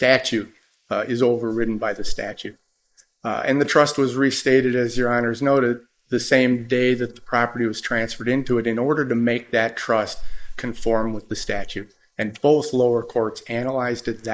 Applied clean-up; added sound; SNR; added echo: neural mask model Resemble Enhance denoiser.